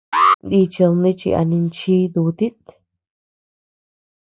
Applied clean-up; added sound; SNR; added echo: none; Alarm; 2 dB; none.